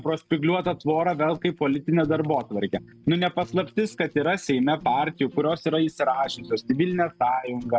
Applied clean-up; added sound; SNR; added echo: neural mask model RNNoise.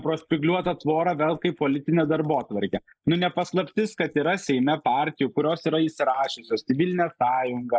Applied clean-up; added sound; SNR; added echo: neural mask model Resemble Enhance denoiser.